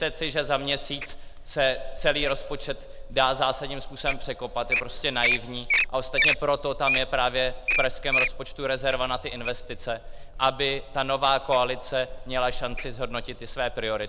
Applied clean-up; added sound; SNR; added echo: none; Wild animals; 3 dB; none.